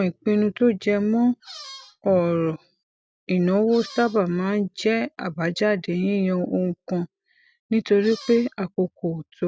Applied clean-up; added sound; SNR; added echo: none; Squeak; 18 dB; none.